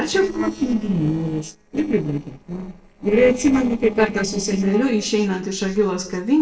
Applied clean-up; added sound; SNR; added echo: neural separator model SepFormer DNS4.